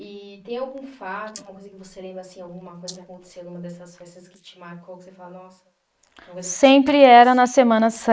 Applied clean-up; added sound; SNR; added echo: neural mask model Resemble Enhance denoiser.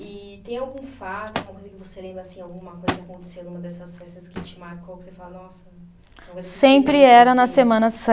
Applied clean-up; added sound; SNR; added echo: none; Thump, thud; 18 dB; none.